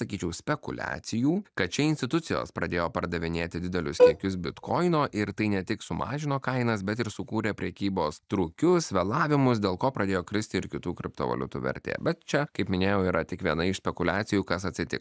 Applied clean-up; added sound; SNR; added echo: neural mask model DeepFilterNet 3.